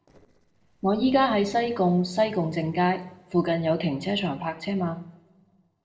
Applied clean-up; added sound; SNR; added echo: neural separator model SepFormer DNS4.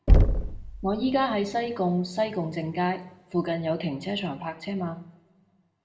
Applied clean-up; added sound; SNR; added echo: none; Knock; -3 dB; reverberation time 0.4 s.